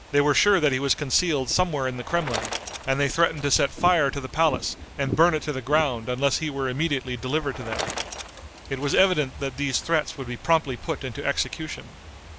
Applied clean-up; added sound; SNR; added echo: none; Bicycle + Fireworks / Ocean; 12 dB; none.